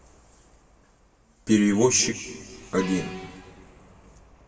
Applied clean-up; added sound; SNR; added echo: none; Truck; 18 dB; reverberation time 2.0 s.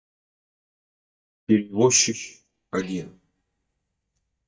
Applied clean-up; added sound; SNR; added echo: neural mask model DeepFilterNet 3.